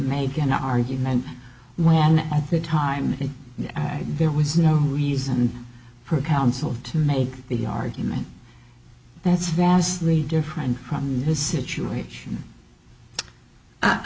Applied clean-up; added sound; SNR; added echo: none; none; none; none.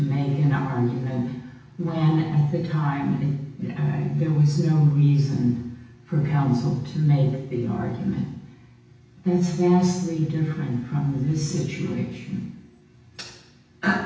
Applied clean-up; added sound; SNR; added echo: none; none; none; reverberation time 0.9 s.